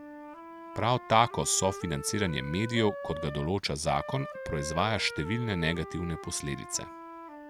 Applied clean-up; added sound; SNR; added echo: none; Wind instrument, woodwind instrument; 11 dB; none.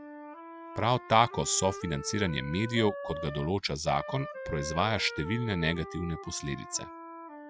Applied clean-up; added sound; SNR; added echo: classical method Wiener filter.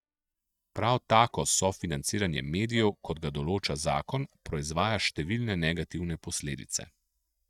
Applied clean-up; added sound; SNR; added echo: neural mask model DeepFilterNet 3.